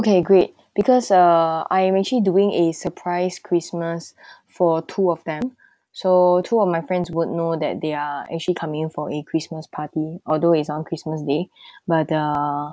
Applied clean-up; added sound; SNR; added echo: none; none; none; none.